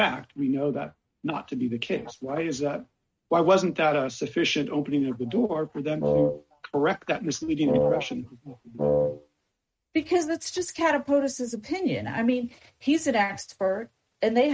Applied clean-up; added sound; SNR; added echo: neural mask model RNNoise.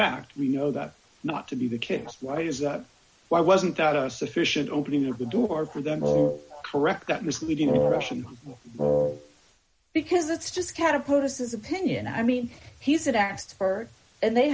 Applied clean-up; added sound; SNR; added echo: none; Wind instrument, woodwind instrument; -1 dB; none.